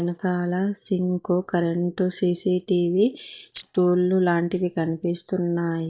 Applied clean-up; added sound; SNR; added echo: neural mask model DeepFilterNet 3.